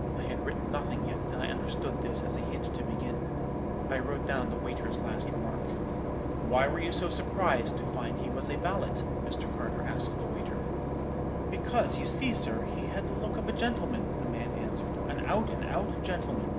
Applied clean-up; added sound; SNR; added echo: none; Engine / Boat, Water vehicle; -4 dB; none.